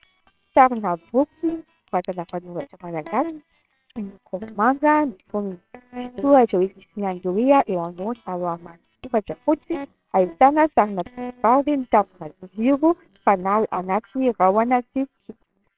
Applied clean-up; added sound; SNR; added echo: neural separator model SepFormer WHAMR!.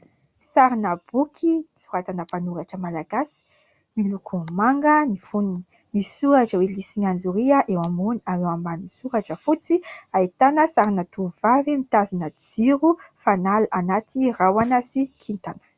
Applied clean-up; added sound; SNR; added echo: none; none; none; none.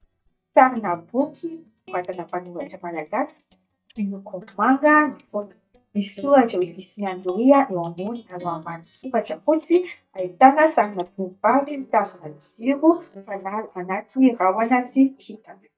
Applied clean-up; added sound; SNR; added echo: neural mask model DeepFilterNet 3.